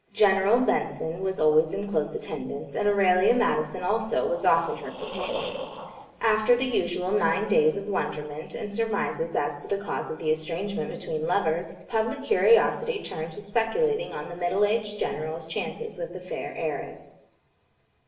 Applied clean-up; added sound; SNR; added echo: neural separator model SepFormer DNS4.